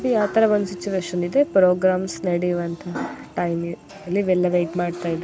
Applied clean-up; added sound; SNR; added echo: none; Dog; 16 dB; none.